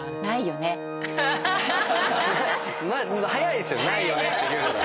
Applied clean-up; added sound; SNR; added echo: none; Organ; 8 dB; none.